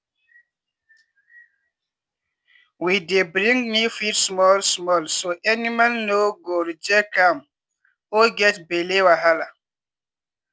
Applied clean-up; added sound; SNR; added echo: none; none; none; none.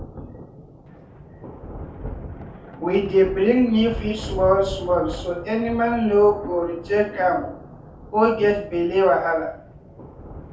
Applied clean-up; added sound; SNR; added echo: none; Thunder; 13 dB; reverberation time 0.5 s.